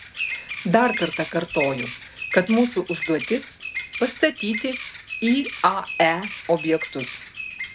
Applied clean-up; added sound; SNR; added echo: none; Bird vocalization, bird call, bird song; 9 dB; none.